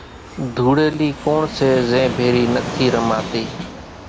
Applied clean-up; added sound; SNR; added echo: none; Snare drum + Fixed-wing aircraft, airplane; 9 dB; none.